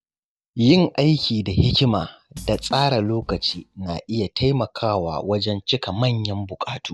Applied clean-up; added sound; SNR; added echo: neural mask model DeepFilterNet 3.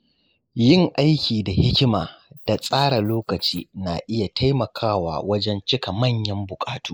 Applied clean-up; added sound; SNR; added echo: neural mask model Resemble Enhance denoiser.